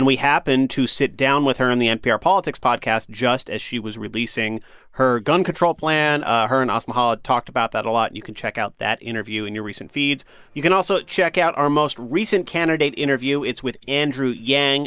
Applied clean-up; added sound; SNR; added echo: neural mask model Resemble Enhance denoiser.